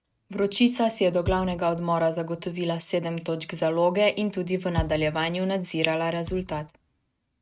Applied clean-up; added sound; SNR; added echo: neural mask model RNNoise.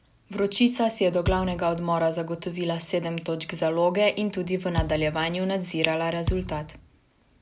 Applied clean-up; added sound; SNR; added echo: none; Thump, thud; 7 dB; none.